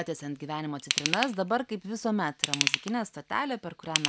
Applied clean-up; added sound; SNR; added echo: none; Ratchet, pawl / Tools; 2 dB; none.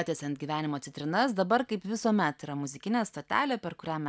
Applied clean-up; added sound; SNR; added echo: none; none; none; none.